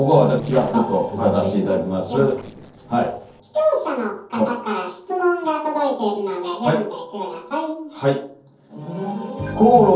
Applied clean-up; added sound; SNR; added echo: neural separator model SepFormer DNS4.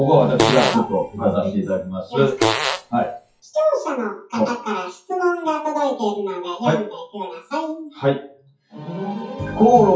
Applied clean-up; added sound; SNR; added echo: classical method WPE with log-MMSE.